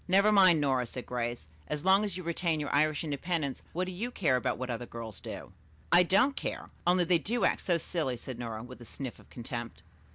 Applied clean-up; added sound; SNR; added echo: none; none; none; none.